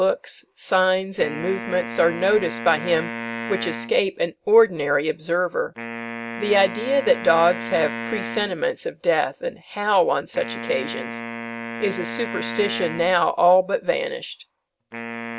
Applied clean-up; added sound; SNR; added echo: none; Wind instrument, woodwind instrument; 11 dB; none.